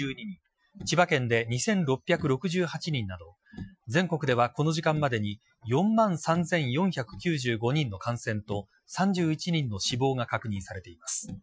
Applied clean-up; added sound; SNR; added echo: classical method Wiener filter.